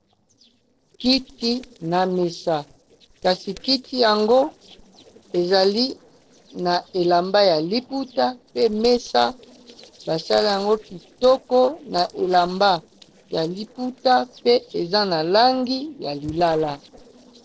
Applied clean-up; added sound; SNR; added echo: neural separator model SepFormer DNS4.